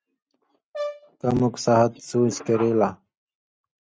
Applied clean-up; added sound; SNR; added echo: neural mask model RNNoise.